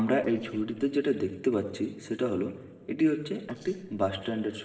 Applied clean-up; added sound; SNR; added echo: neural separator model SepFormer DNS4.